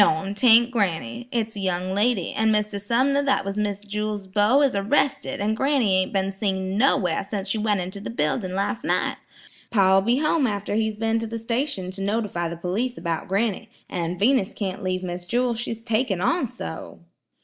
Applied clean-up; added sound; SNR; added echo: neural mask model Resemble Enhance denoiser.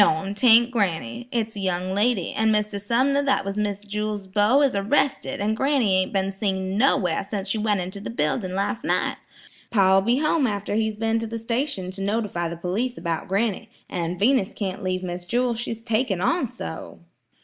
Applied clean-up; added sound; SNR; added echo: none; none; none; none.